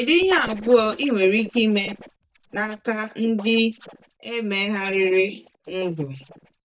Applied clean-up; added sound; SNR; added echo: neural mask model DeepFilterNet 3.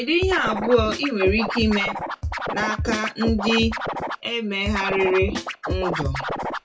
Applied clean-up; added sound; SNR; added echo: classical method WPE with log-MMSE.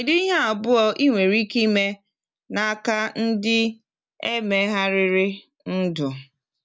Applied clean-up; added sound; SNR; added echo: none; none; none; none.